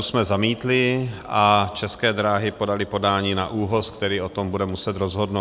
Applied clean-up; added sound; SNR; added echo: none; none; none; none.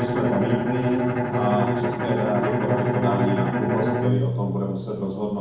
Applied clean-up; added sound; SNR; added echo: none; Bowed string instrument; -2 dB; reverberation time 1.2 s.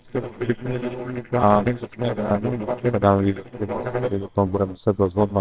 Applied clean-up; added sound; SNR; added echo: neural separator model SepFormer WHAMR!.